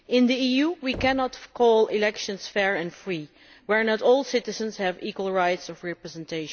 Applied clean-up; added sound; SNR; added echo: none; Knock; 20 dB; none.